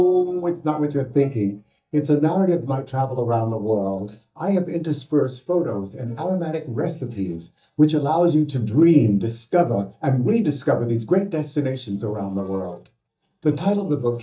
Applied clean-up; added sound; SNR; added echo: neural mask model DeepFilterNet 3.